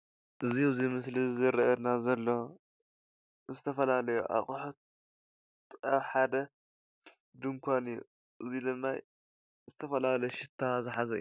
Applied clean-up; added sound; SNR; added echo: none; none; none; none.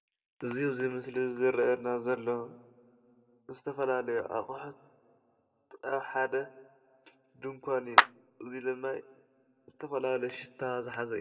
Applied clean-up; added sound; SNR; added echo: none; Clapping; -5 dB; reverberation time 0.9 s.